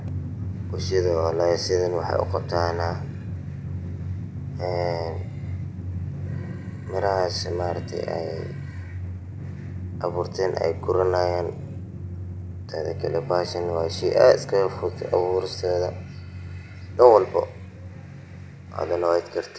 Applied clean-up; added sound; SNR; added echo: none; Drum; 7 dB; none.